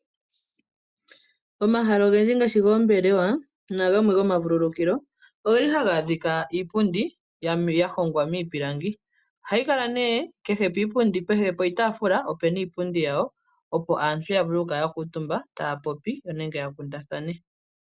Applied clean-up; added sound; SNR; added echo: neural mask model Resemble Enhance denoiser.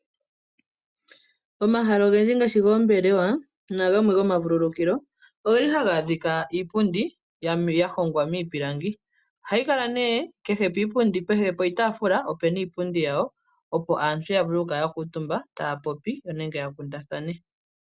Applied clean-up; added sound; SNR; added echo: none; none; none; none.